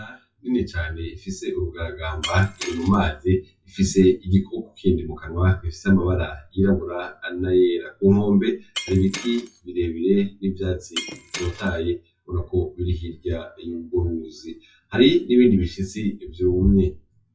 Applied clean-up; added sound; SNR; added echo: classical method WPE with log-MMSE.